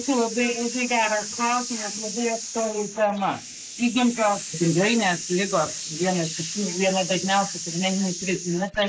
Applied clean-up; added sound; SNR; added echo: neural mask model Resemble Enhance denoiser.